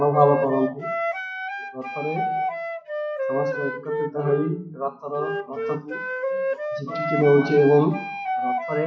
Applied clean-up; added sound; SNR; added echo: classical method WPE with log-MMSE.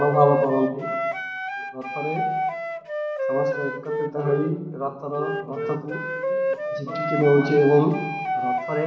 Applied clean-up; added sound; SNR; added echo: none; Wind instrument, woodwind instrument; 3 dB; reverberation time 1.1 s.